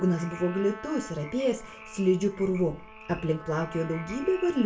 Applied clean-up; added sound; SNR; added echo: none; Trumpet; 17 dB; reverberation time 0.3 s.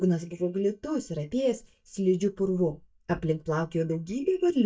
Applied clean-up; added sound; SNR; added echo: neural mask model DeepFilterNet 3.